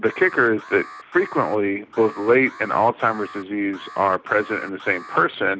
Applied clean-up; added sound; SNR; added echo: none; Alarm; 19 dB; none.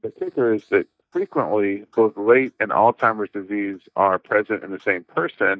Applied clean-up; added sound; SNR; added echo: neural mask model DeepFilterNet 3.